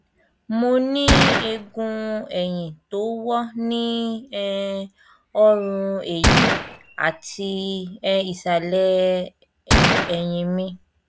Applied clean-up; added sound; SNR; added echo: none; Gunshot, gunfire; -3 dB; none.